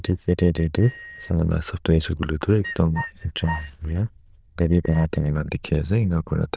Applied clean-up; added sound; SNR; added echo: neural diffusion model UNIVERSE++.